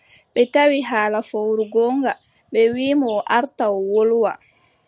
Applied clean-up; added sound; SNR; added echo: none; none; none; none.